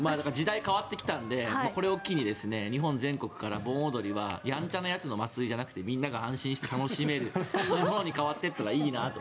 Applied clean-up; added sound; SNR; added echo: none; none; none; none.